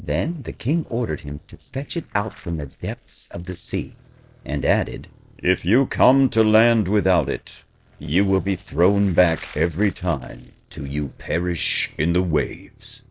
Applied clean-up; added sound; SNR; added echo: neural separator model SepFormer DNS4.